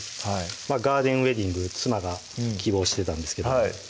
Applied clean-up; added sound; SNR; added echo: none; none; none; none.